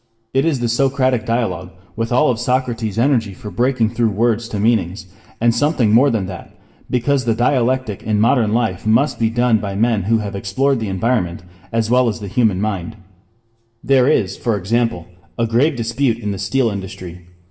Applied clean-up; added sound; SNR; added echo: none; none; none; reverberation time 0.7 s.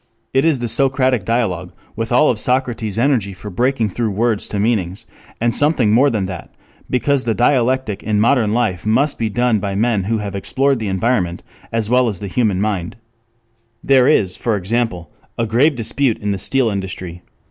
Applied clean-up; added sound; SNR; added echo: none; none; none; none.